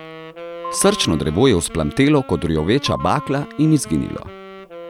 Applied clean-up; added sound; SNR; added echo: none; Piano + Wind instrument, woodwind instrument; 14 dB; none.